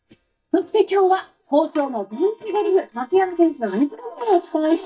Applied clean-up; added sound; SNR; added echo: neural mask model DeepFilterNet 3.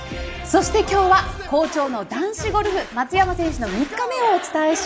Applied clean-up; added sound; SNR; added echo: none; none; none; none.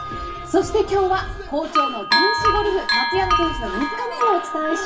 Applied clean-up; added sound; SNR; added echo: none; Bell; 1 dB; reverberation time 0.1 s.